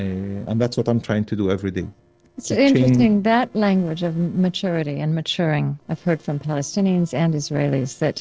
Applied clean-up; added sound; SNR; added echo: neural separator model SepFormer DNS4.